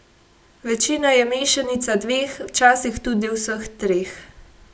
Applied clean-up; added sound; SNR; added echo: none; none; none; none.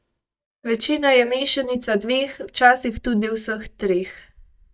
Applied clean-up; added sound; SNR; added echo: neural mask model DeepFilterNet 3.